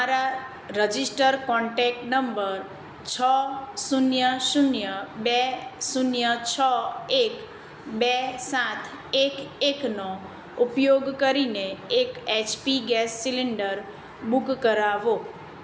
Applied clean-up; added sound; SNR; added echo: none; none; none; none.